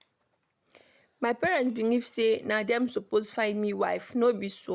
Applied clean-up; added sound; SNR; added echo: none; none; none; none.